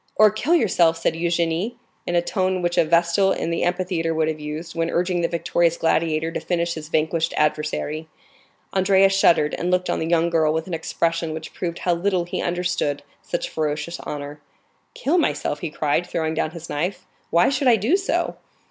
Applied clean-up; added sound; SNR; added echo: none; none; none; none.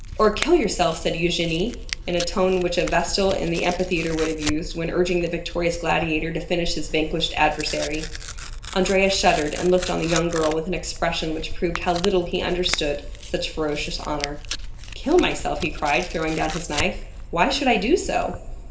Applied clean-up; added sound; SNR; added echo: none; Tearing; 8 dB; reverberation time 1.9 s.